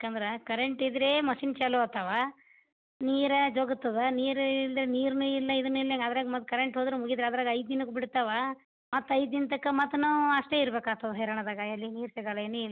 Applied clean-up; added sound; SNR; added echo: none; none; none; none.